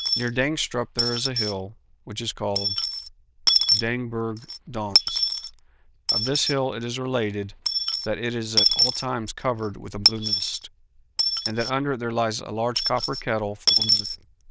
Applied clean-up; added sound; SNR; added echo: neural diffusion model UNIVERSE++.